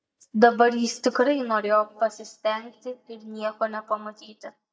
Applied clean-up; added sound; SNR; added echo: neural mask model DeepFilterNet 3.